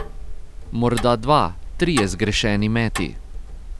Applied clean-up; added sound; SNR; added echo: none; Tick-tock; 7 dB; none.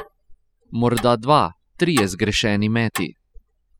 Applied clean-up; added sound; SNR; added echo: classical method spectral subtraction.